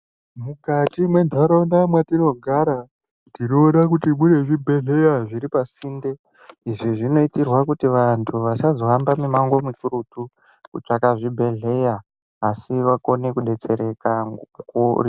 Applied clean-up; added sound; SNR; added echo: none; none; none; none.